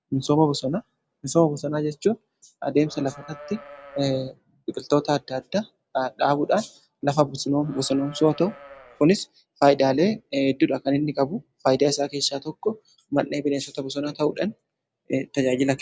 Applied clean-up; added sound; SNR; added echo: none; Livestock, farm animals, working animals; 19 dB; none.